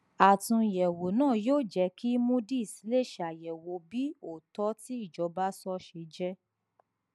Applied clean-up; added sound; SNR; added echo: none; none; none; none.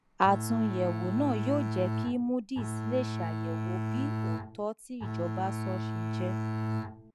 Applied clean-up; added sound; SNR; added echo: none; Bowed string instrument; 1 dB; none.